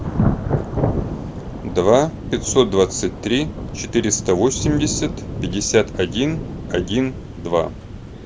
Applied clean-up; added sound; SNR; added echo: none; Thunder / Rain; 5 dB; none.